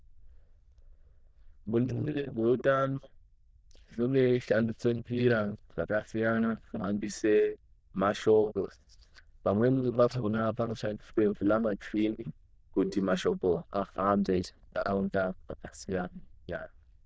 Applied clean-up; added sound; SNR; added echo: neural diffusion model UNIVERSE++.